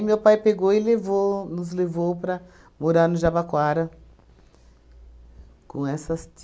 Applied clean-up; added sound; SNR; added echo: none; none; none; none.